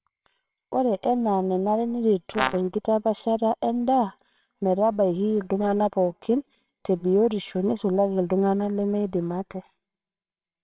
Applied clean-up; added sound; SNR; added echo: neural separator model SepFormer WHAMR!.